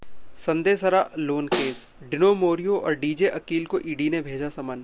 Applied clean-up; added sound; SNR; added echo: none; Snare drum; 8 dB; none.